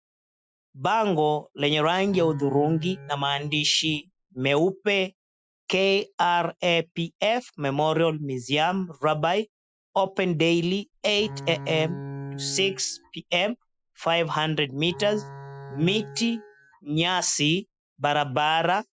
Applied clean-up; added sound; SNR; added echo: classical method Wiener filter.